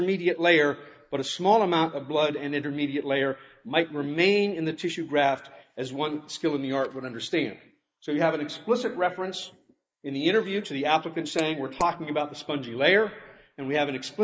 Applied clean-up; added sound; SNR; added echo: neural mask model Resemble Enhance denoiser.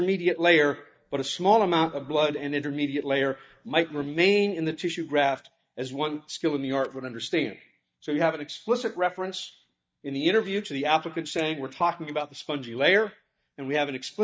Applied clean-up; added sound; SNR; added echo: neural mask model DeepFilterNet 3.